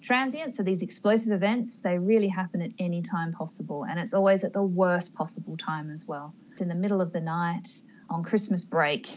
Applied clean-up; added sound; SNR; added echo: none; none; none; none.